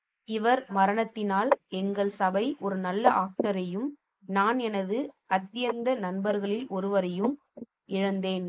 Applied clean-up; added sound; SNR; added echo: neural mask model Resemble Enhance denoiser.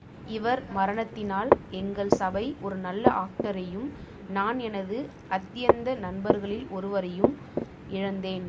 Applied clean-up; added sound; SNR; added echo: none; Walk, footsteps; 0 dB; none.